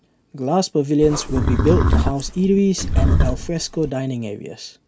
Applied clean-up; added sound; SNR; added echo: none; Livestock, farm animals, working animals; -2 dB; none.